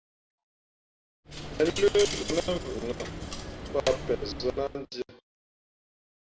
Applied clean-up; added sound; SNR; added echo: none; Coin (dropping); 5 dB; none.